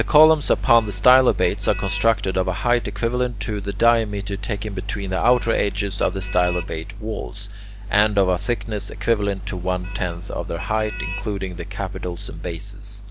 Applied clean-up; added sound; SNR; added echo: none; Motor vehicle (road); 19 dB; none.